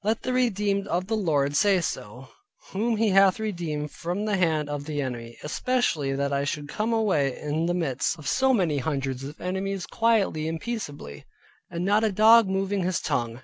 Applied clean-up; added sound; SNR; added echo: none; none; none; none.